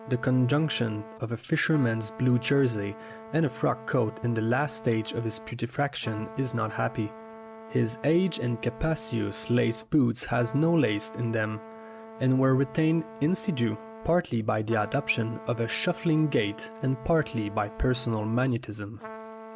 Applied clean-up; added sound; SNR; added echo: none; Trumpet; 16 dB; none.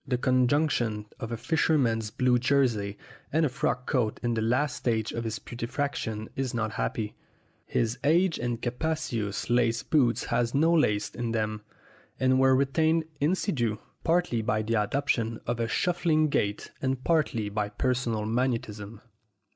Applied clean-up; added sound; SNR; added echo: none; none; none; none.